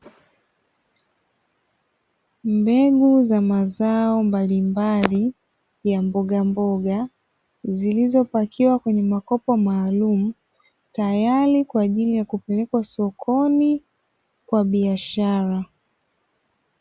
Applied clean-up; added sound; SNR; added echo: none; none; none; none.